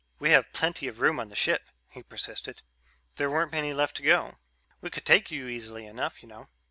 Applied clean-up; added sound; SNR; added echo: none; none; none; none.